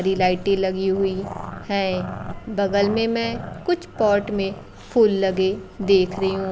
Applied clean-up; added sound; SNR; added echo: none; Growling; 15 dB; none.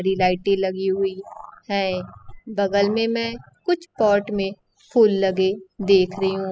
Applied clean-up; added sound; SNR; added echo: classical method spectral subtraction.